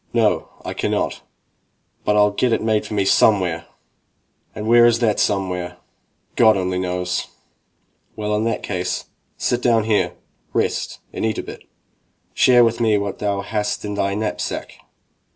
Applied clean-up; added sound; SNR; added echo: none; none; none; none.